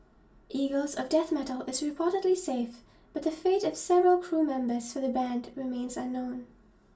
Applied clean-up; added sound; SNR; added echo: none; none; none; reverberation time 0.2 s.